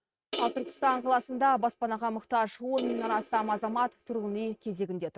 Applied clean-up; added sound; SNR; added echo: neural mask model RNNoise.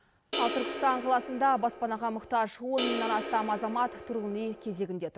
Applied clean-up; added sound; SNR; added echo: none; Crash cymbal; 6 dB; none.